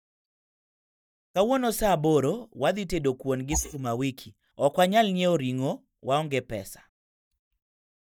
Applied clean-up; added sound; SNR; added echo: neural mask model DeepFilterNet 3.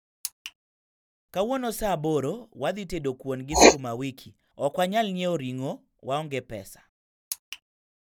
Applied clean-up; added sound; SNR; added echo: none; Writing; -1 dB; none.